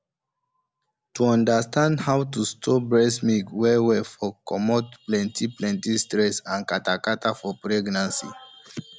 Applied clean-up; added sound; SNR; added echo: none; none; none; none.